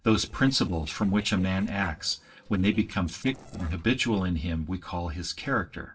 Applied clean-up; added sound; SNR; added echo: neural separator model SepFormer DNS4.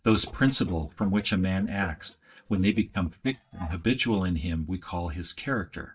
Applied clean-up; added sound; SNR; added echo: neural mask model DeepFilterNet 3.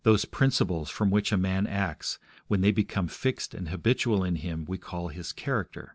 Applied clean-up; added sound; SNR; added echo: none; none; none; none.